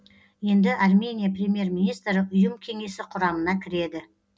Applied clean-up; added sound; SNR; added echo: none; none; none; none.